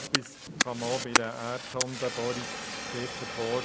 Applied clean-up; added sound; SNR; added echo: none; Fire; -2 dB; none.